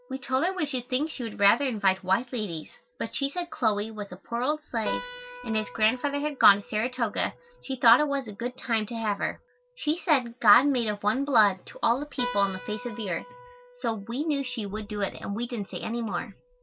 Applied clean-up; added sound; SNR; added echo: none; Keyboard (musical); 17 dB; none.